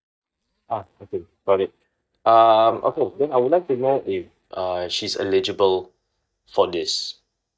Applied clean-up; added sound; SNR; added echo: neural mask model DeepFilterNet 3.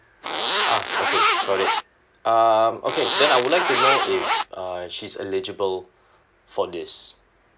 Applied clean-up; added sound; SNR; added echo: none; Zipper (clothing); -4 dB; none.